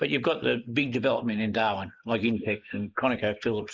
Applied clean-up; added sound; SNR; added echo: neural mask model Resemble Enhance denoiser.